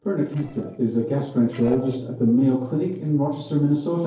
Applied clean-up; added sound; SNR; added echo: neural separator model SepFormer DNS4.